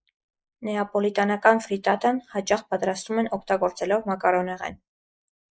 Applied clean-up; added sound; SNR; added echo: neural mask model Resemble Enhance denoiser.